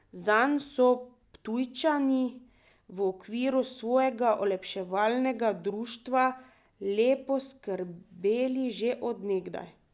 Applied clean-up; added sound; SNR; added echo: none; none; none; none.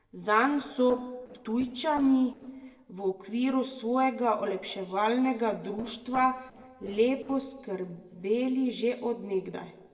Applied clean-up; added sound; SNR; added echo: neural separator model SepFormer DNS4.